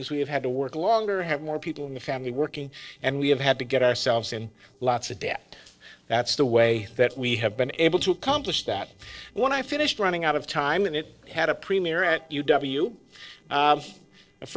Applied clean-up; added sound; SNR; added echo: neural separator model SepFormer DNS4.